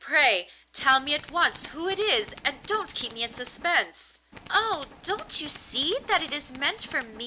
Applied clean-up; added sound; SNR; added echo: none; Tools; 17 dB; none.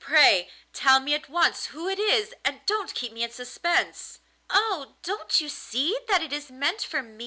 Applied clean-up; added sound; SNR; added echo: none; none; none; none.